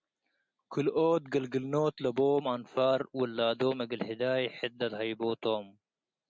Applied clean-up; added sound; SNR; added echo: none; none; none; none.